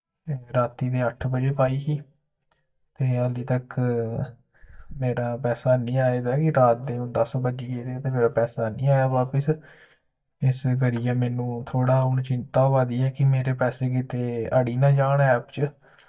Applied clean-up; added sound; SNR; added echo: neural mask model DeepFilterNet 3.